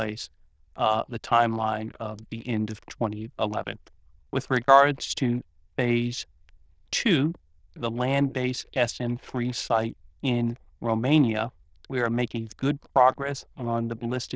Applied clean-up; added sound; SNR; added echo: neural diffusion model UNIVERSE++.